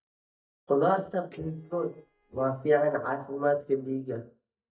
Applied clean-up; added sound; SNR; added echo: neural mask model DeepFilterNet 3.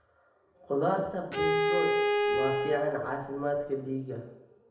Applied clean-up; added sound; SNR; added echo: none; Bowed string instrument; -4 dB; reverberation time 0.8 s.